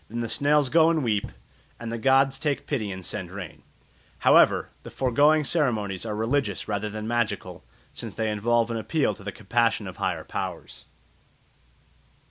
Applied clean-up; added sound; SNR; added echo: none; Knock; 16 dB; none.